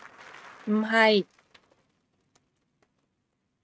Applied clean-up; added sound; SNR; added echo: neural mask model RNNoise.